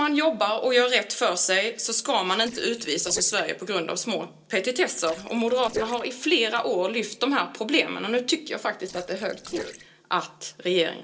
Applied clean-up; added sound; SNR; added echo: neural separator model SepFormer DNS4.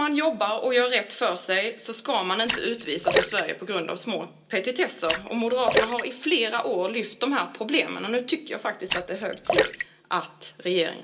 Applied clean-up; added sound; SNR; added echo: none; Splash, splatter; 3 dB; reverberation time 0.2 s.